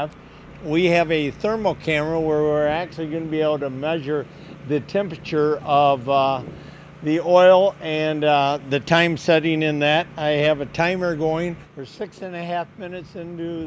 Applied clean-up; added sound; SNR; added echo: none; none; none; none.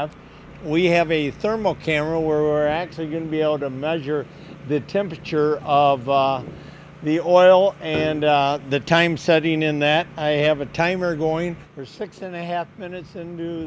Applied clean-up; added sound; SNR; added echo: none; Piano; 18 dB; none.